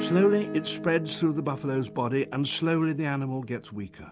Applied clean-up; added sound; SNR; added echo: none; Acoustic guitar / Strum; 12 dB; none.